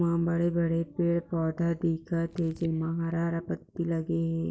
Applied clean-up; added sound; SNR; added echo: neural mask model DeepFilterNet 3.